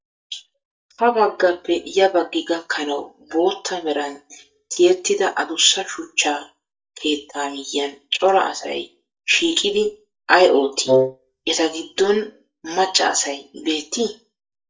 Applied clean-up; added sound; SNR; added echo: neural mask model DeepFilterNet 3.